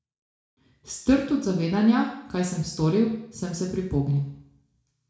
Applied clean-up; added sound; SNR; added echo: none; none; none; reverberation time 0.6 s.